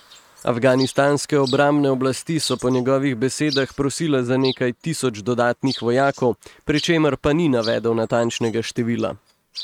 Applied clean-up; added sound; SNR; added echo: neural mask model RNNoise.